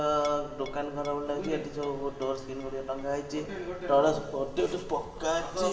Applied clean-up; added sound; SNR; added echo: none; Chink, clink; 15 dB; reverberation time 2.1 s.